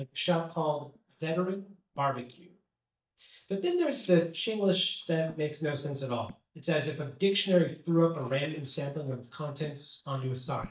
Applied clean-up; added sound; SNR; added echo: neural mask model DeepFilterNet 3.